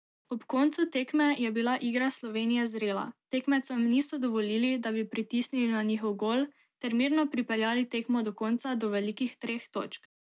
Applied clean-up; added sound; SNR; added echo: none; none; none; none.